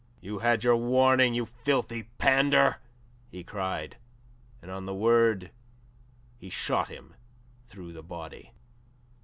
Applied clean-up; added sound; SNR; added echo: none; none; none; none.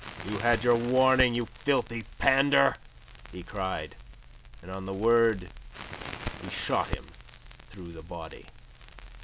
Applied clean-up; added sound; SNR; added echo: none; Crackle; 12 dB; none.